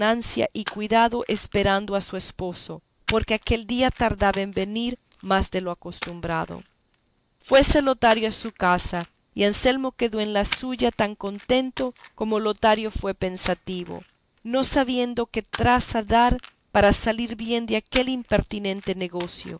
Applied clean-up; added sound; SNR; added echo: none; Splash, splatter; 17 dB; none.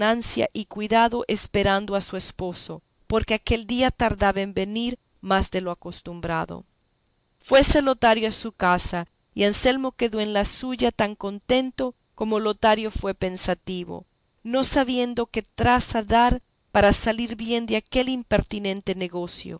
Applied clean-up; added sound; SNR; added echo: none; none; none; none.